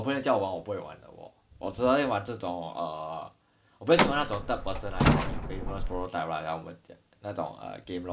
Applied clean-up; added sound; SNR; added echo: none; Truck; -4 dB; none.